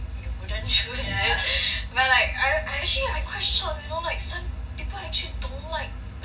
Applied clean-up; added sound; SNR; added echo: none; none; none; reverberation time 0.4 s.